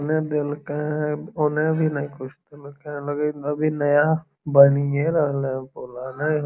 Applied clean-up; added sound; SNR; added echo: none; none; none; none.